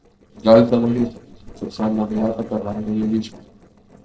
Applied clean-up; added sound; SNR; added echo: neural separator model SepFormer DNS4.